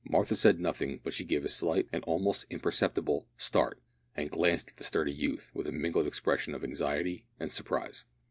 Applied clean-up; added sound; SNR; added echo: none; none; none; none.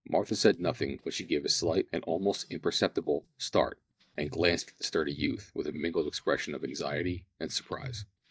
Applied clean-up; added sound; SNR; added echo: neural mask model DeepFilterNet 3.